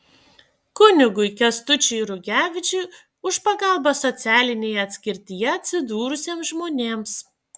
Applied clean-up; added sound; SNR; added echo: none; none; none; none.